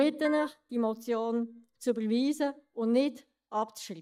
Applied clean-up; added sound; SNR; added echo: neural mask model DeepFilterNet 3.